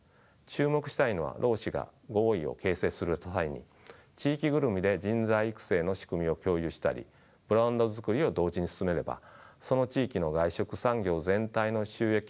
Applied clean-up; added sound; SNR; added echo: none; none; none; none.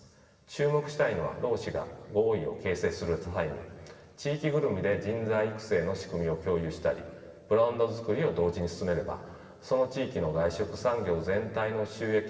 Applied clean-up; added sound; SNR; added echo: none; none; none; reverberation time 2.3 s.